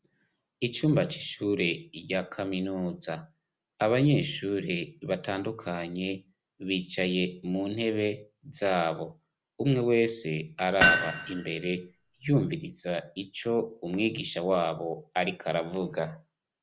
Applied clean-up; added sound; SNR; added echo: none; Hammer; -2 dB; none.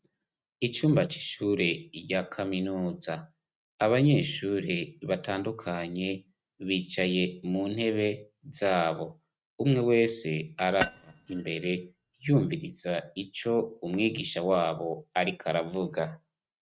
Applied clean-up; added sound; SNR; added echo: neural mask model RNNoise.